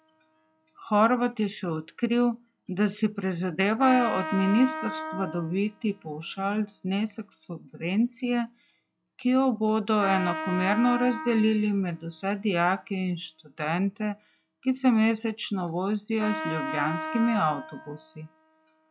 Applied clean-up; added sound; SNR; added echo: classical method log-MMSE.